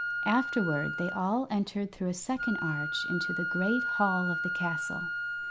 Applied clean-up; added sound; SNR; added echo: none; Wind instrument, woodwind instrument; 2 dB; none.